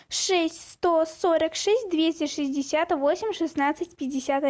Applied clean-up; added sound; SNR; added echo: none; none; none; none.